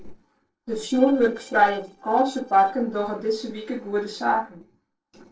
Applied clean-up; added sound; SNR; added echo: neural separator model SepFormer DNS4.